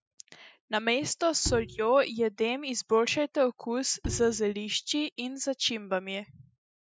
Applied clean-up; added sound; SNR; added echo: classical method Wiener filter.